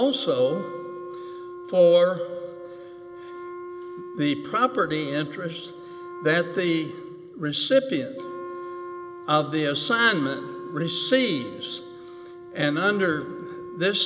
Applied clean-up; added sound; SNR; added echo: none; Wind instrument, woodwind instrument; 13 dB; none.